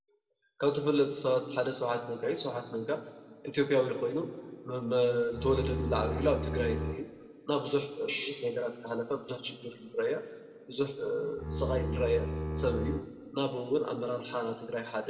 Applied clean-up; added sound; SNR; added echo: none; Bowed string instrument; 2 dB; reverberation time 1.4 s.